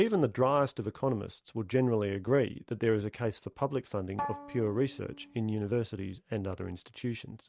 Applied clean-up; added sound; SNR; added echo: none; Bowed string instrument; 11 dB; none.